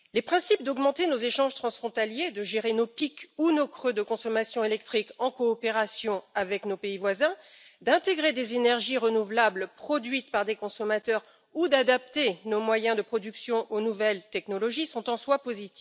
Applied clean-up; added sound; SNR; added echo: none; none; none; none.